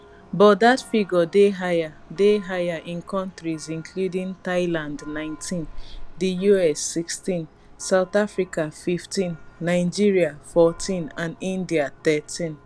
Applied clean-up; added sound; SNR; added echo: none; Church bell; 19 dB; none.